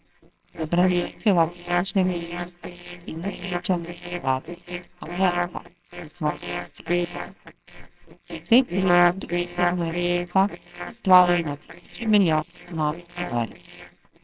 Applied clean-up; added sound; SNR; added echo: neural separator model SepFormer WHAMR!.